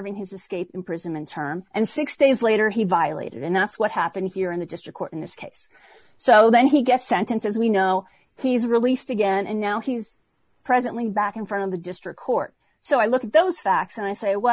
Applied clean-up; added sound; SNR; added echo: none; none; none; none.